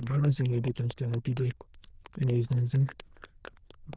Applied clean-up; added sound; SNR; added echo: neural diffusion model UNIVERSE++.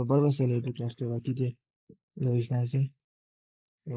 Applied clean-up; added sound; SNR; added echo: neural mask model Resemble Enhance denoiser.